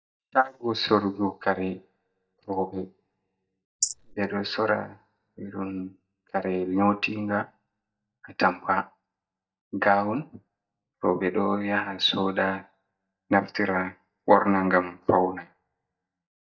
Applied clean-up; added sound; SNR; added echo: neural mask model DeepFilterNet 3.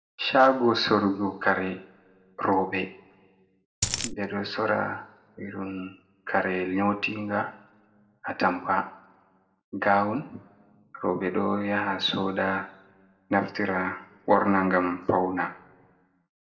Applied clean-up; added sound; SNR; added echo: none; Coin (dropping); 1 dB; reverberation time 0.8 s.